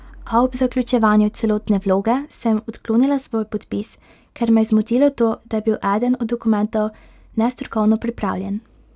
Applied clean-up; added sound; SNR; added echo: none; none; none; none.